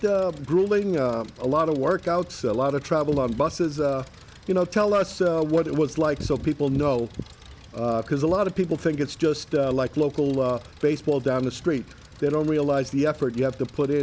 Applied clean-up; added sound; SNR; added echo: none; Wind / Rain + Engine; 19 dB; none.